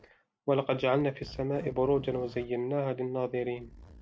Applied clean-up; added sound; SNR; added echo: none; Zipper (clothing); 19 dB; none.